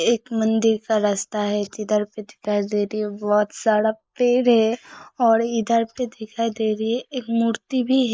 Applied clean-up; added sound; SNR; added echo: neural mask model Resemble Enhance denoiser.